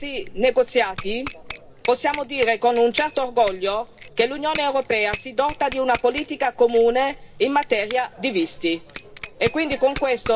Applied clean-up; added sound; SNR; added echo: none; Bicycle bell; 14 dB; reverberation time 0.3 s.